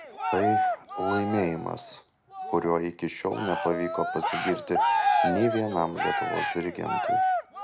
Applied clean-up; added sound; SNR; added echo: none; Cheering; -1 dB; none.